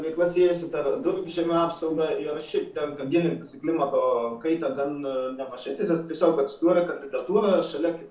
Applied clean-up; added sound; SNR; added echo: neural separator model SepFormer DNS4.